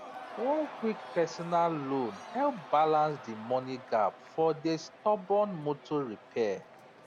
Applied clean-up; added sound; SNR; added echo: none; Crowd / Cheering; 16 dB; none.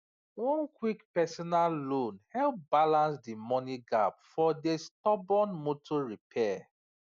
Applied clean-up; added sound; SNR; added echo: none; none; none; none.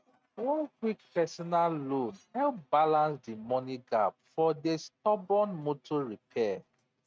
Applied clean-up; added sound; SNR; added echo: neural mask model RNNoise.